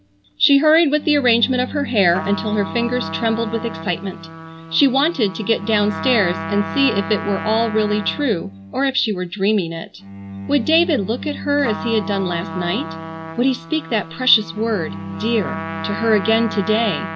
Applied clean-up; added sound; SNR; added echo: none; Trumpet + Bowed string instrument; 9 dB; none.